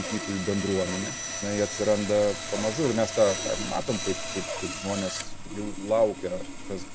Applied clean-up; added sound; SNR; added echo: none; Sawing; 6 dB; none.